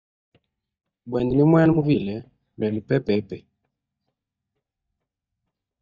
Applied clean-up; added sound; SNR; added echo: neural mask model DeepFilterNet 3.